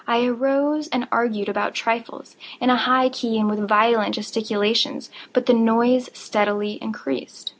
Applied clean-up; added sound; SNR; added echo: none; none; none; none.